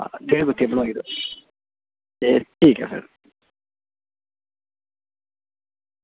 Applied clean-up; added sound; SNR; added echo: none; none; none; none.